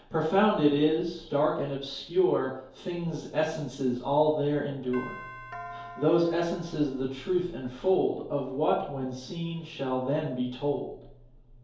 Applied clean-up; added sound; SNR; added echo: none; Doorbell; 15 dB; reverberation time 2.4 s.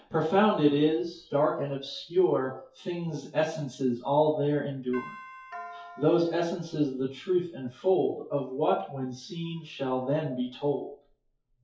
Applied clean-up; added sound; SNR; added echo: classical method WPE with log-MMSE.